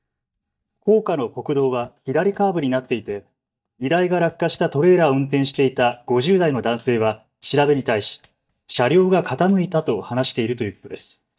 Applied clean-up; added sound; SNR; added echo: neural mask model DeepFilterNet 3.